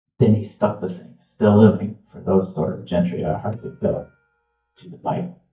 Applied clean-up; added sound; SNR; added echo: neural mask model DeepFilterNet 3.